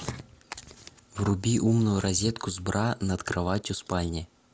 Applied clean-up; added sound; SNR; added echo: none; none; none; none.